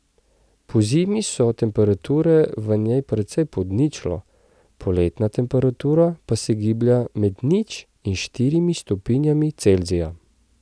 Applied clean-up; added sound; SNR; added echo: none; none; none; none.